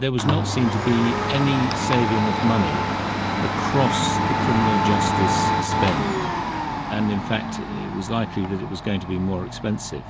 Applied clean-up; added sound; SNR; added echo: none; Domestic sounds, home sounds; -1 dB; none.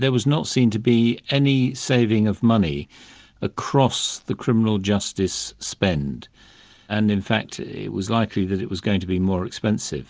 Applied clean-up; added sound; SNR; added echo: none; none; none; none.